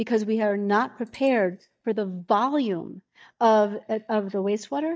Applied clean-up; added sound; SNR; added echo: neural mask model DeepFilterNet 3.